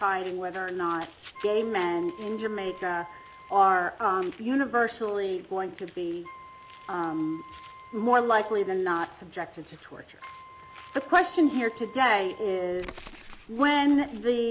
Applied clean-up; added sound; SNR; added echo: none; Wind instrument, woodwind instrument + Bird; 20 dB; none.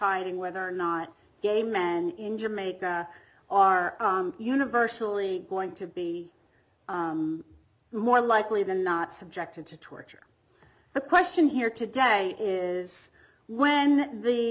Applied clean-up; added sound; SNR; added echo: none; none; none; none.